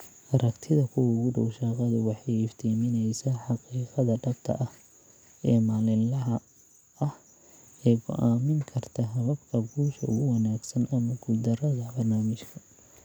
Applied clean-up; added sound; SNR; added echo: none; none; none; none.